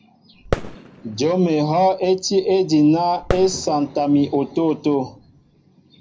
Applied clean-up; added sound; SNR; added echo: none; Fireworks; 12 dB; reverberation time 0.4 s.